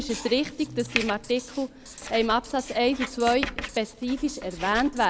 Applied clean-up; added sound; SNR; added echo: none; Writing + Writing; 10 dB; none.